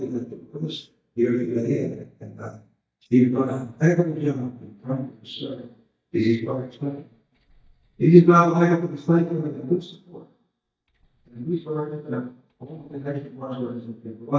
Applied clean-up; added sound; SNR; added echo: neural mask model DeepFilterNet 3.